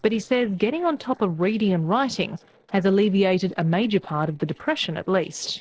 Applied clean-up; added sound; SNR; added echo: neural separator model SepFormer DNS4.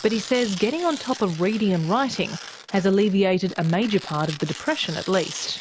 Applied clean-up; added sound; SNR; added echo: none; Tearing; 15 dB; none.